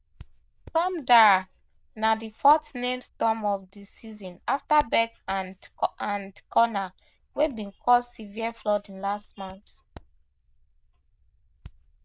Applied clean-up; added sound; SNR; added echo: neural diffusion model UNIVERSE++.